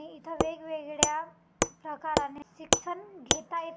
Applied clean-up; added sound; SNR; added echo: none; Wood; -5 dB; none.